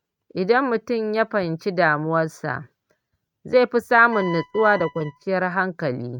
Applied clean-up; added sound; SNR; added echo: neural mask model RNNoise.